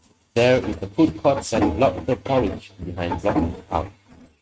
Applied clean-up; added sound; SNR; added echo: neural mask model RNNoise.